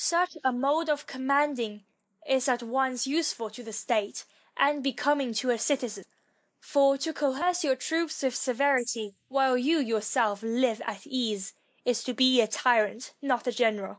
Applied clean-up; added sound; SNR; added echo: neural mask model Resemble Enhance denoiser.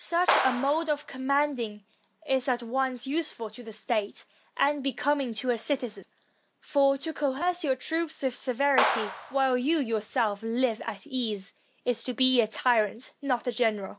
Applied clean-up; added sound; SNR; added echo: none; Clapping; 3 dB; none.